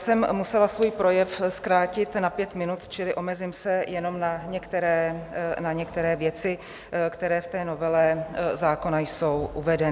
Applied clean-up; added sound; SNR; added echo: none; none; none; none.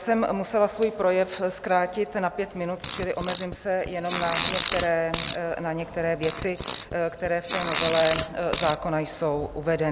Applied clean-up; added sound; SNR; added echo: none; Fart; 2 dB; none.